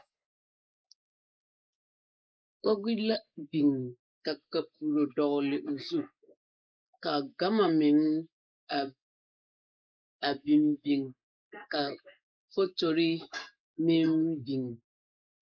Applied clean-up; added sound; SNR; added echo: neural mask model Resemble Enhance denoiser.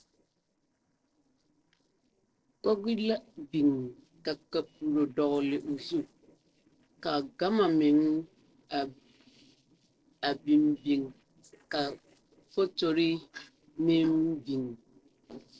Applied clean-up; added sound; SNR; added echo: neural separator model SepFormer DNS4.